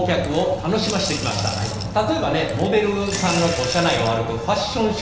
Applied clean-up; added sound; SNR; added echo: none; Coin (dropping) / Glass; 13 dB; reverberation time 0.9 s.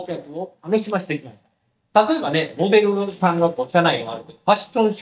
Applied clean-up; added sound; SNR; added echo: neural mask model DeepFilterNet 3.